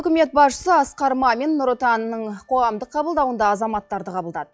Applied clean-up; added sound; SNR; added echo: classical method log-MMSE.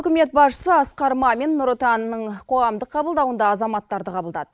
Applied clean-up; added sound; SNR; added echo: neural mask model Resemble Enhance denoiser.